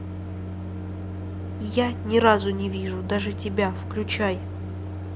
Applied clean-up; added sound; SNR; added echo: none; Microwave oven; 5 dB; none.